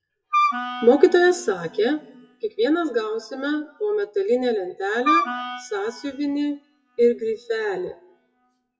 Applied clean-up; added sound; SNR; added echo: classical method WPE with log-MMSE.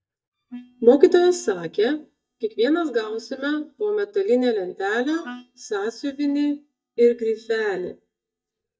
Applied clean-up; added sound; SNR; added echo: neural mask model DeepFilterNet 3.